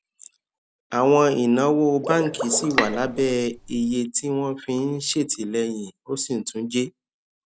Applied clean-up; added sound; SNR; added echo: none; Bowed string instrument + Water / Liquid; 6 dB; none.